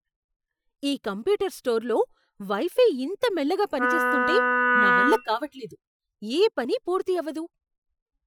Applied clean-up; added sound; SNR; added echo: classical method Wiener filter.